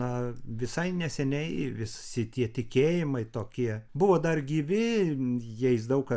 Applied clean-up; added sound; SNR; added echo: none; none; none; none.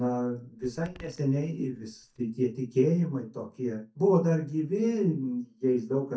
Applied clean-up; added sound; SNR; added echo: neural mask model DeepFilterNet 3.